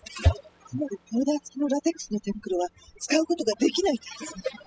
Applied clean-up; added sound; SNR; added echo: classical method spectral subtraction.